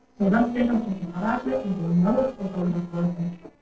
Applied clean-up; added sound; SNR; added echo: neural separator model SepFormer DNS4.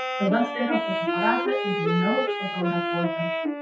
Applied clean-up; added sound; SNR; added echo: classical method WPE with log-MMSE.